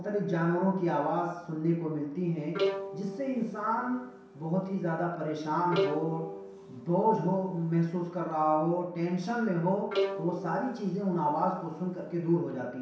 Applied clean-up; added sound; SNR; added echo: none; Bowed string instrument; 7 dB; reverberation time 0.7 s.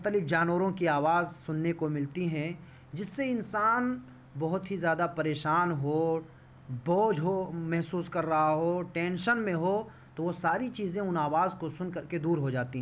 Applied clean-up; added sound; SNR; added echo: none; none; none; none.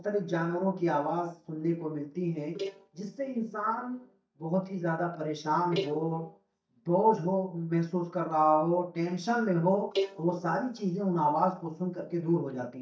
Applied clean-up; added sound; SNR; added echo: neural mask model DeepFilterNet 3.